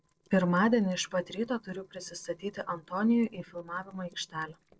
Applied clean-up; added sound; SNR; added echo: neural separator model SepFormer DNS4.